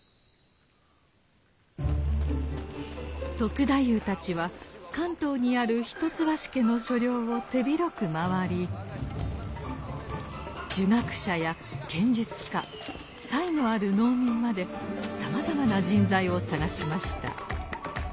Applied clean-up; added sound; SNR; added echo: none; none; none; none.